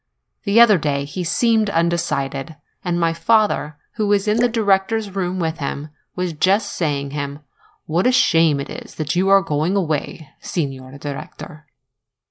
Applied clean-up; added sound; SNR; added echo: neural mask model Resemble Enhance denoiser.